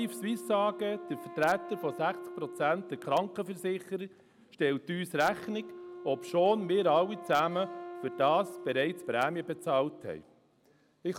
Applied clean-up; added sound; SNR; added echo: none; Wind instrument, woodwind instrument; 14 dB; none.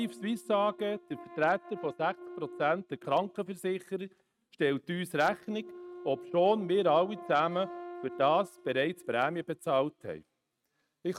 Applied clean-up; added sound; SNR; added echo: neural mask model RNNoise.